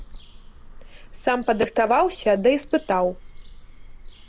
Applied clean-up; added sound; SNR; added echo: none; Bird vocalization, bird call, bird song; 16 dB; none.